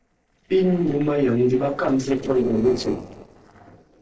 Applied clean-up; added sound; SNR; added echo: neural separator model SepFormer DNS4.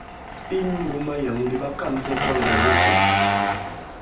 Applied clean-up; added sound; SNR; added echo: none; Engine; -4 dB; reverberation time 0.3 s.